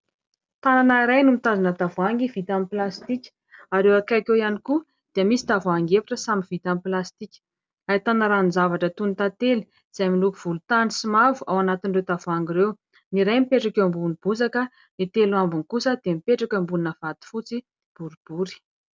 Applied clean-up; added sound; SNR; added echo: none; none; none; none.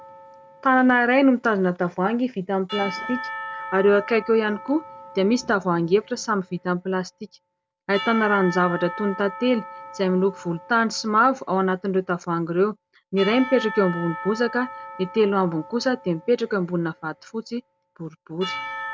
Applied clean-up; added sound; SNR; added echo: none; Church bell / Percussion; 14 dB; none.